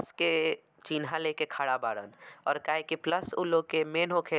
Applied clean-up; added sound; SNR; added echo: none; none; none; none.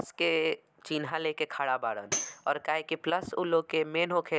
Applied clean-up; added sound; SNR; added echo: none; Tambourine; 9 dB; none.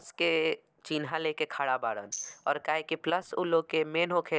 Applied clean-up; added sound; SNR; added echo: neural separator model SepFormer DNS4.